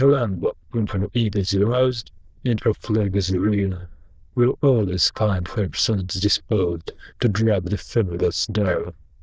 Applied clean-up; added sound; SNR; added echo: neural diffusion model UNIVERSE++.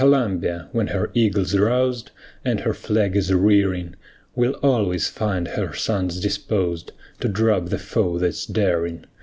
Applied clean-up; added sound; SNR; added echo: none; none; none; none.